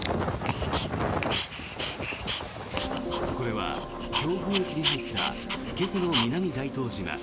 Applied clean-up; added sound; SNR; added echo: none; Dog; 5 dB; none.